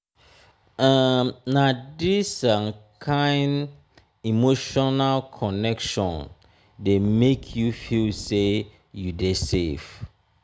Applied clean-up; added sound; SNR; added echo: none; Wind; 17 dB; none.